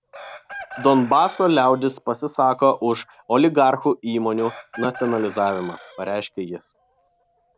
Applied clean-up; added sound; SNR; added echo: none; Chicken, rooster; 19 dB; none.